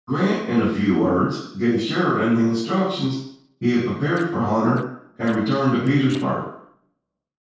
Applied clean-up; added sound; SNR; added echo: neural separator model SepFormer DNS4.